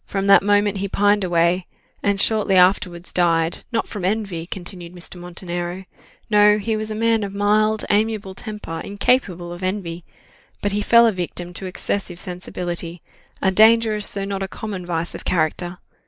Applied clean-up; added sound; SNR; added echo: none; none; none; none.